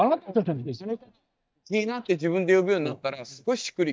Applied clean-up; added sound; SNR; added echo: neural mask model DeepFilterNet 3.